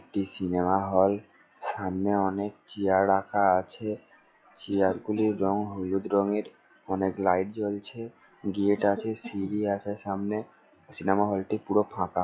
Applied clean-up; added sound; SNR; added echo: classical method log-MMSE.